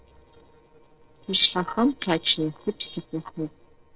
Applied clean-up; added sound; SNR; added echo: neural separator model SepFormer DNS4.